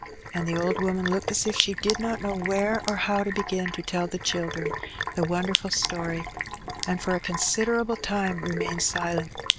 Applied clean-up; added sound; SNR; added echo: none; Sink (filling or washing); 5 dB; none.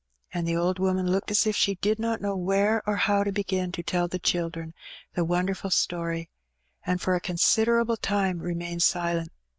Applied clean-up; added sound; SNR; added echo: none; none; none; none.